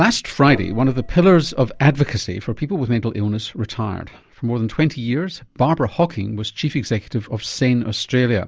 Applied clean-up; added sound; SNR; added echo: none; Gong; 13 dB; none.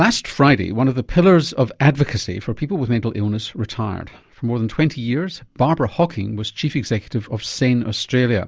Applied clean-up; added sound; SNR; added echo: none; none; none; none.